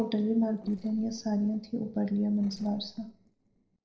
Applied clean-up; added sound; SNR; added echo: neural separator model SepFormer DNS4.